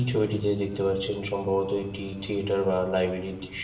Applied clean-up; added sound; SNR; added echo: none; Screech; 16 dB; reverberation time 0.9 s.